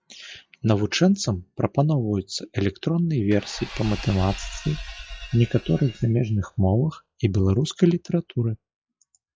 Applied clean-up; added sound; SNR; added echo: classical method log-MMSE.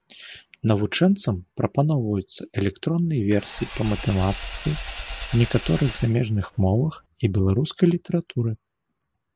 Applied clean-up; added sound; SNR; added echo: none; Engine / Vehicle; 11 dB; none.